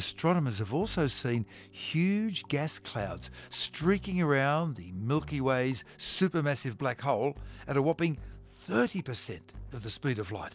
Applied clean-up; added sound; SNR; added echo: none; none; none; none.